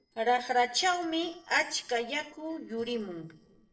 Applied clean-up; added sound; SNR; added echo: neural separator model SepFormer DNS4.